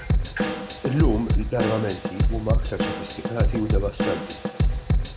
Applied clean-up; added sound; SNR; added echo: none; Drum / Drum kit; -4 dB; none.